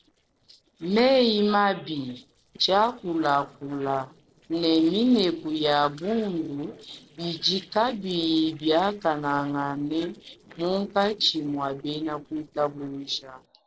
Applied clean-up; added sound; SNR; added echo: neural separator model SepFormer DNS4.